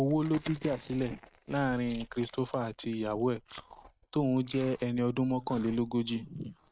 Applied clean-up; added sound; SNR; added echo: neural mask model RNNoise.